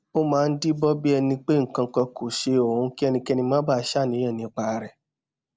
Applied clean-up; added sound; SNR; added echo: none; none; none; none.